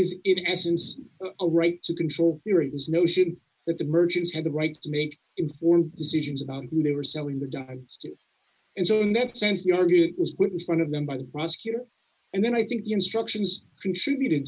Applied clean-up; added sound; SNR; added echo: none; none; none; none.